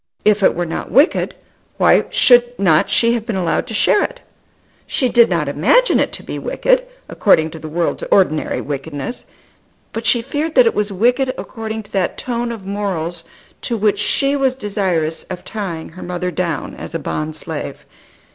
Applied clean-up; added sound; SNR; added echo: none; none; none; none.